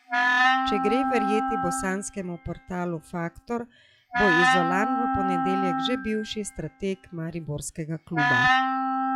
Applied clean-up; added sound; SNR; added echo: classical method log-MMSE.